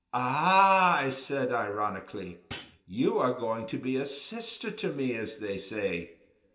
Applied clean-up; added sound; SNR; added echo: none; Hi-hat; 14 dB; reverberation time 0.8 s.